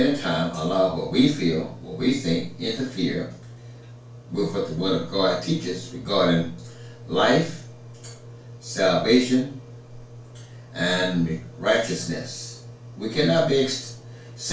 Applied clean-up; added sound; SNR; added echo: none; none; none; reverberation time 0.3 s.